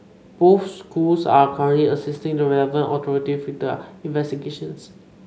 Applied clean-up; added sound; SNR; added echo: none; none; none; none.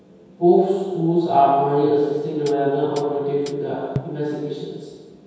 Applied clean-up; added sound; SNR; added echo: none; Hi-hat; 15 dB; reverberation time 1.2 s.